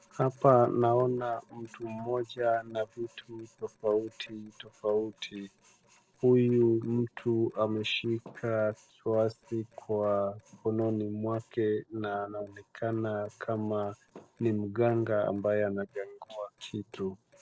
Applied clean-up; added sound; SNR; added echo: neural separator model SepFormer DNS4.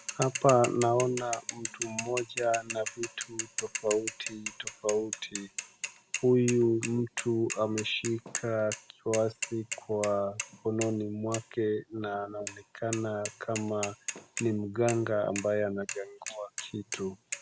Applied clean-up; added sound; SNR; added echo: none; Mechanisms / Bicycle; 9 dB; none.